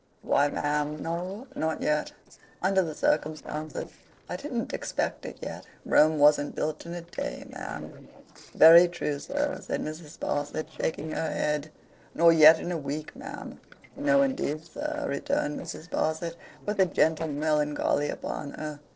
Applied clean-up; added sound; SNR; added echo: neural separator model SepFormer DNS4.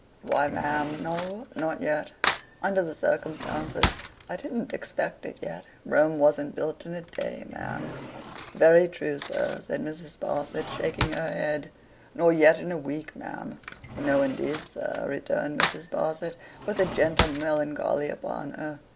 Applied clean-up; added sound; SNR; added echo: none; Cutlery, silverware / Drawer open or close; 7 dB; none.